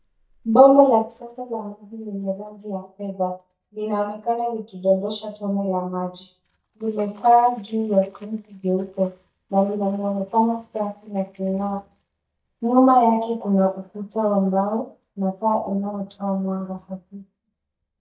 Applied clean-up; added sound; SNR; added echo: neural mask model DeepFilterNet 3.